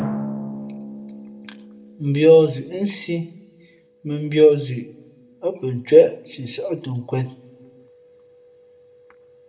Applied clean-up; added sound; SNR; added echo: none; Drum; 15 dB; reverberation time 0.6 s.